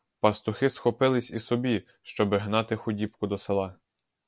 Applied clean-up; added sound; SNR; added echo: none; none; none; none.